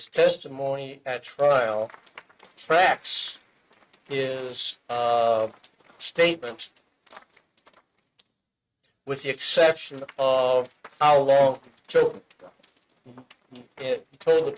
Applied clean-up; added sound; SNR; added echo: neural mask model RNNoise.